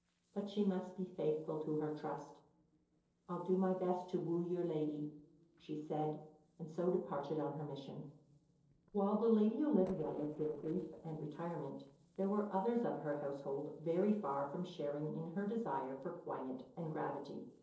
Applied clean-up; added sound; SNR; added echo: neural separator model SepFormer DNS4.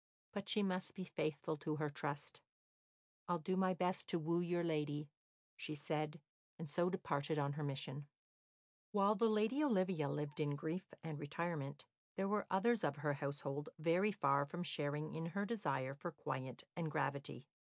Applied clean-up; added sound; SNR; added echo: none; none; none; none.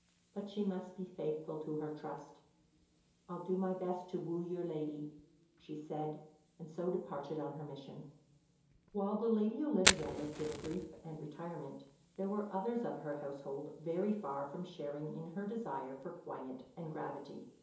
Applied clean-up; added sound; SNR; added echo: none; Fire; 6 dB; reverberation time 2.8 s.